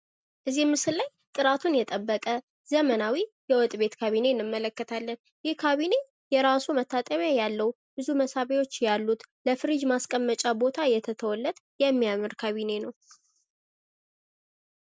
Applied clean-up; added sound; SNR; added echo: none; none; none; none.